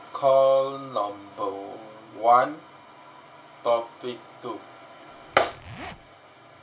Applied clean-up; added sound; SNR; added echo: none; Zipper (clothing); 17 dB; reverberation time 0.2 s.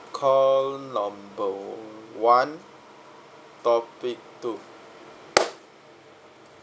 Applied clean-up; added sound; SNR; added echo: none; none; none; none.